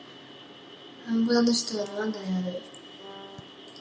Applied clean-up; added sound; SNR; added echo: none; Brass instrument; 19 dB; none.